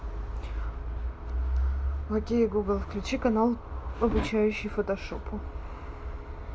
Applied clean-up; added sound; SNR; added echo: none; none; none; none.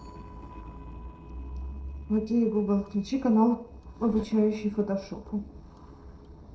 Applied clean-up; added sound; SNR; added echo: neural separator model SepFormer DNS4.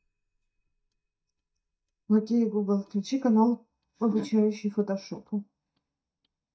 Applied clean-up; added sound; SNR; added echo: neural mask model DeepFilterNet 3.